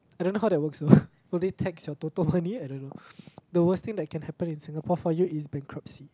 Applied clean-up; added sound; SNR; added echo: none; none; none; none.